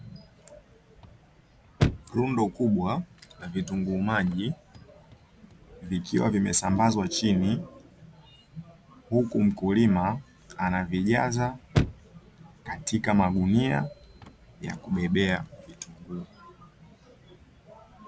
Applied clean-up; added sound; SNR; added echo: none; Chirp, tweet / Slam / Car; 11 dB; none.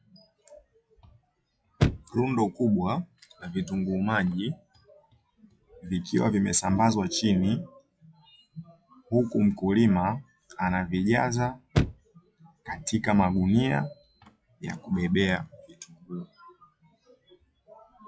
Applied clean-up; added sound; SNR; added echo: classical method log-MMSE.